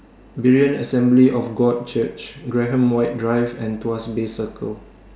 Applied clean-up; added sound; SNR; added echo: none; none; none; none.